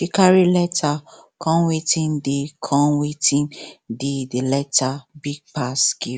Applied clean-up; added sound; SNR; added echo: none; none; none; none.